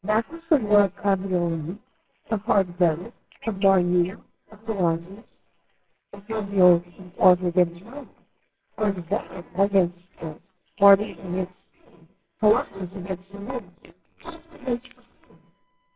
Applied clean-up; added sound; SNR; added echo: neural separator model SepFormer WHAMR!.